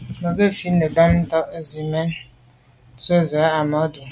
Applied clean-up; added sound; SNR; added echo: none; none; none; none.